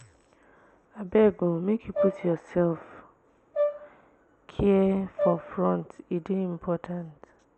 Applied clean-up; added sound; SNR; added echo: none; Brass instrument; 5 dB; none.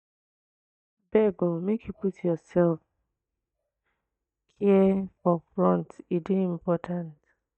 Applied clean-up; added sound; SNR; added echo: neural mask model DeepFilterNet 3.